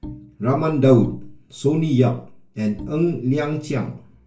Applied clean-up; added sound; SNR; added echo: none; Bowed string instrument; 19 dB; reverberation time 0.3 s.